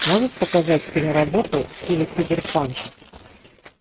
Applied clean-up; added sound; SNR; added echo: neural mask model RNNoise.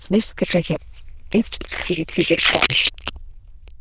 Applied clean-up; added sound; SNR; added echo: neural diffusion model UNIVERSE++.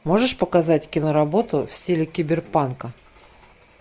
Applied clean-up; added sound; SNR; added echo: none; none; none; none.